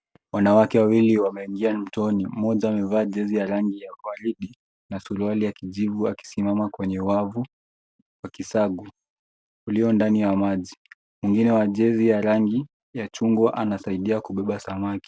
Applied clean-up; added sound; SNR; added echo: none; none; none; none.